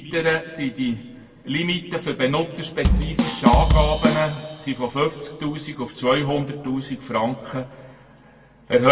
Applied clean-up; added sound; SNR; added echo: none; Bass drum / Drum kit; -1 dB; reverberation time 1.3 s.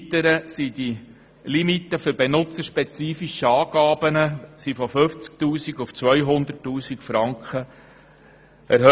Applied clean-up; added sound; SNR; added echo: none; none; none; none.